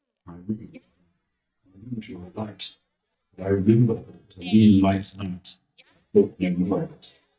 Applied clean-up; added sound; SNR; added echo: neural mask model DeepFilterNet 3.